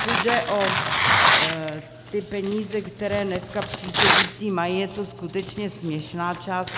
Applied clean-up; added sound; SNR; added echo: none; Tearing; -2 dB; none.